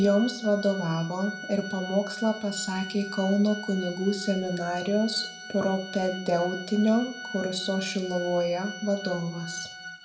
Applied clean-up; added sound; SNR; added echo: none; Organ; 12 dB; reverberation time 0.5 s.